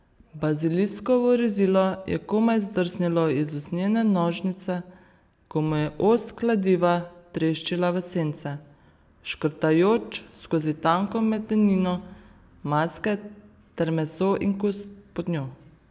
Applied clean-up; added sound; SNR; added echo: none; none; none; none.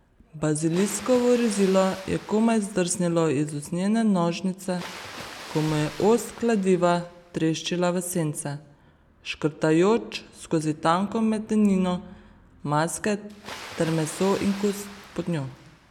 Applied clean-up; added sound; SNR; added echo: none; Water; 19 dB; none.